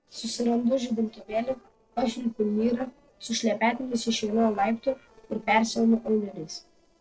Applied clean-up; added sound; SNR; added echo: neural separator model SepFormer DNS4.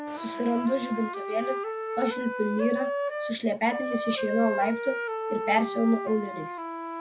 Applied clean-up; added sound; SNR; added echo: none; Wind instrument, woodwind instrument; 4 dB; none.